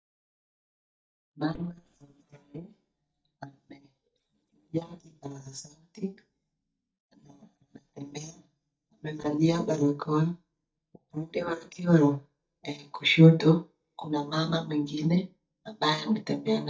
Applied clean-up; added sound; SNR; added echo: neural mask model DeepFilterNet 3.